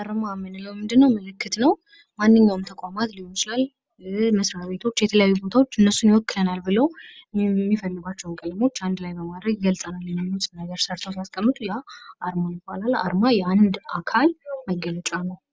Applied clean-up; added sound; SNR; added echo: none; none; none; none.